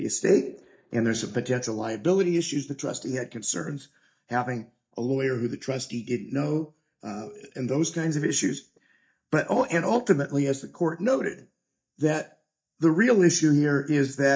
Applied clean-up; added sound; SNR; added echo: neural mask model DeepFilterNet 3.